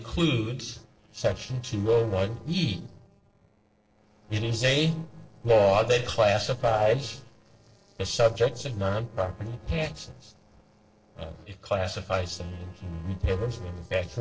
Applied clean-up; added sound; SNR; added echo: neural separator model SepFormer DNS4.